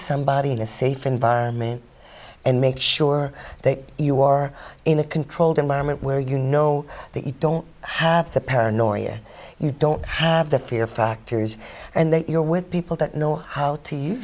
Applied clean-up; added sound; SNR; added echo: none; none; none; none.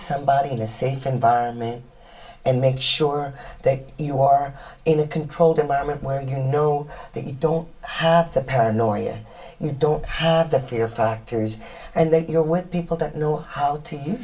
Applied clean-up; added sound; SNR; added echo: none; none; none; reverberation time 0.2 s.